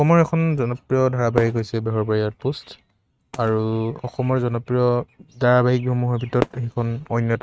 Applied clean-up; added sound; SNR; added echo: neural mask model RNNoise.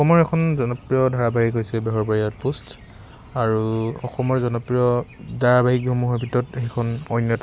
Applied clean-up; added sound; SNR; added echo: none; none; none; none.